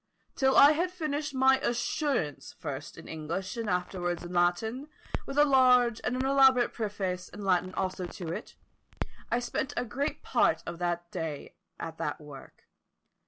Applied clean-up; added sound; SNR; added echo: none; Crackle; 11 dB; none.